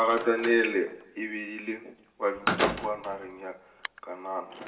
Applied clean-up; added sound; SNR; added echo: none; Slam; 7 dB; reverberation time 0.8 s.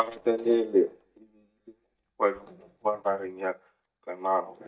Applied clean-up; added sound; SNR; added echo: neural mask model DeepFilterNet 3.